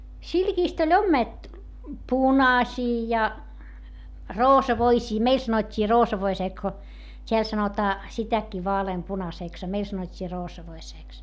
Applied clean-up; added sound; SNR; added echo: none; none; none; none.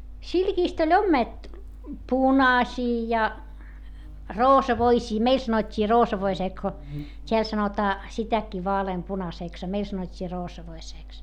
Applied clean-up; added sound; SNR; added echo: none; Buzz; 20 dB; none.